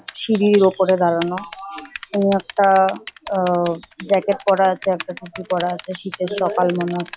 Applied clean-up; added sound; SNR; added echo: classical method log-MMSE.